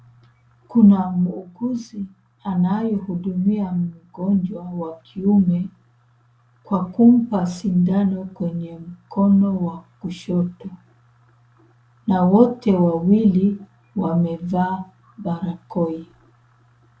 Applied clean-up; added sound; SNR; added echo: none; none; none; none.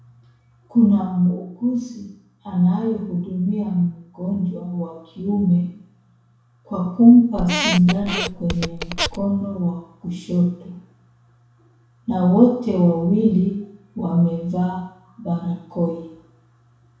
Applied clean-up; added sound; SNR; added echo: none; Squeak; 5 dB; reverberation time 0.6 s.